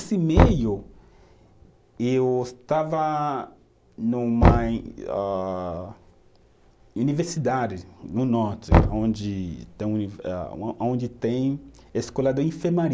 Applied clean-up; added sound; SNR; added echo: none; Knock; 2 dB; none.